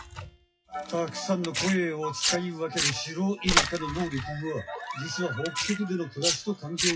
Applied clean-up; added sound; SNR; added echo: classical method WPE with log-MMSE.